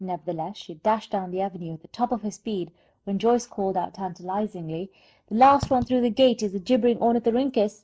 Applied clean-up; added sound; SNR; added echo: neural mask model DeepFilterNet 3.